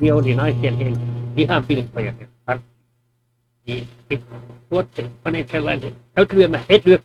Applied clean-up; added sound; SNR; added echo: neural mask model RNNoise.